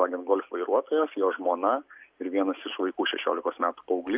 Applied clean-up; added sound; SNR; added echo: none; none; none; none.